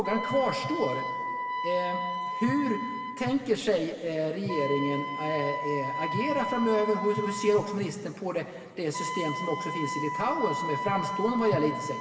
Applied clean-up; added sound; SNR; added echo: none; Wind instrument, woodwind instrument; 5 dB; reverberation time 2.3 s.